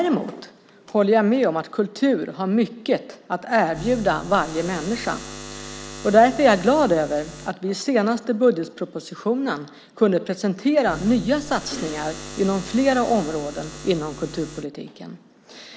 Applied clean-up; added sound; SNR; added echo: none; Buzz; 14 dB; none.